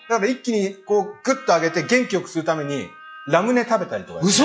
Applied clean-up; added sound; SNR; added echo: classical method log-MMSE.